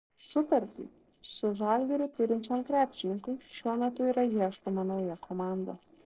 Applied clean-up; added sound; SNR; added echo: neural separator model SepFormer DNS4.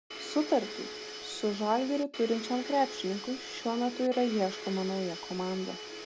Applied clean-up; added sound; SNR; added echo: none; Domestic sounds, home sounds; 10 dB; none.